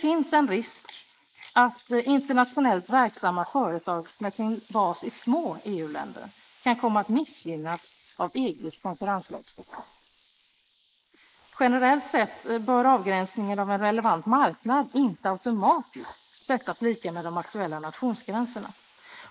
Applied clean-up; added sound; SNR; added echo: neural mask model Resemble Enhance denoiser.